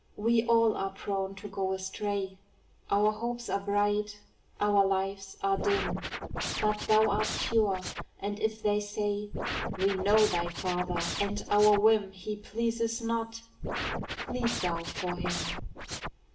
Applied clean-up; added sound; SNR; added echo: none; Scratching (performance technique); 5 dB; reverberation time 0.4 s.